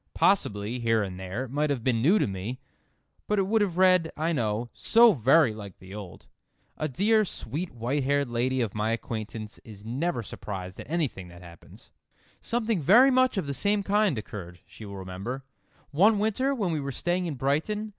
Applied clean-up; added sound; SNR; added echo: none; none; none; none.